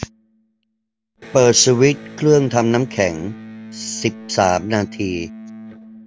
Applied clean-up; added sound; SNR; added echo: none; Electric guitar; 17 dB; none.